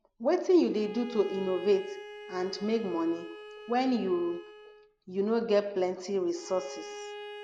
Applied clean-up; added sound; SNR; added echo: none; Bowed string instrument; 15 dB; none.